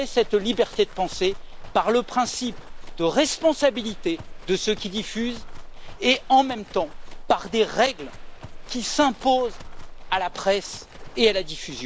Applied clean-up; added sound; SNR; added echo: none; Livestock, farm animals, working animals; 12 dB; none.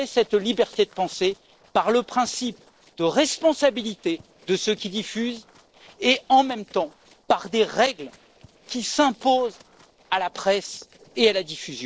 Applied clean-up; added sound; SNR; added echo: neural separator model SepFormer DNS4.